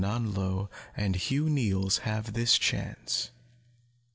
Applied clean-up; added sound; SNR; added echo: none; none; none; none.